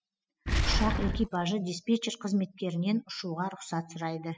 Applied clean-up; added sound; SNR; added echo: classical method spectral subtraction.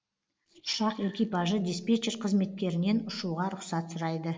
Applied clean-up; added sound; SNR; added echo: neural mask model Resemble Enhance denoiser.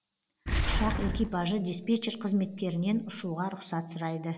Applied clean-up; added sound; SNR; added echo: none; Boom; 3 dB; none.